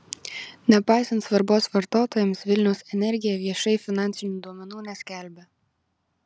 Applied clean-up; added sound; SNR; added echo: none; none; none; none.